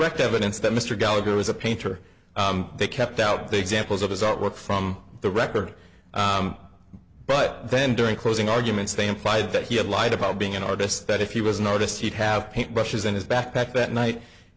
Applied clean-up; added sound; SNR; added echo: none; none; none; none.